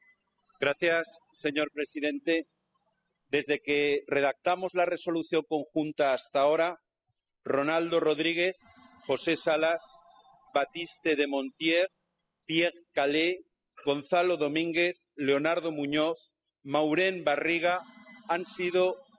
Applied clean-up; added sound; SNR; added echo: classical method spectral subtraction.